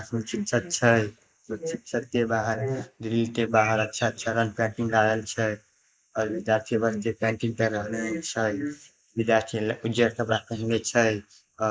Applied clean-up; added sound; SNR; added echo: neural mask model Resemble Enhance denoiser.